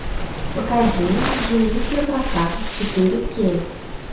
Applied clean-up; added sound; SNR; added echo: none; Waves, surf; 3 dB; reverberation time 0.7 s.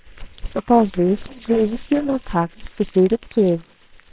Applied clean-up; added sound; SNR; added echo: neural separator model SepFormer WHAMR!.